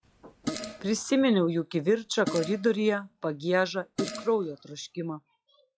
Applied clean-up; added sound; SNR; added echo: classical method log-MMSE.